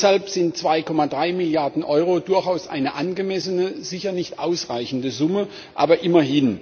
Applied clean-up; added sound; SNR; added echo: none; none; none; none.